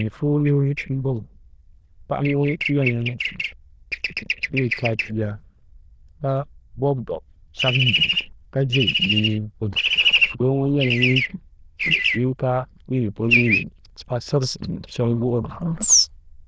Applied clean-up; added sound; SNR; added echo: neural diffusion model UNIVERSE++.